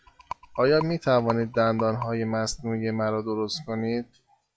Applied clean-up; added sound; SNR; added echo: classical method log-MMSE.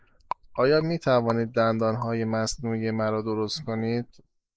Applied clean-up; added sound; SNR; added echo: neural mask model Resemble Enhance denoiser.